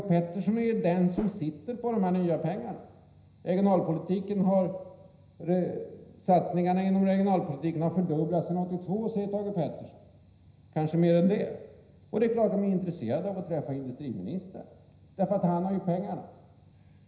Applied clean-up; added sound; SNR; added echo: none; Whoosh, swoosh, swish; 11 dB; reverberation time 0.9 s.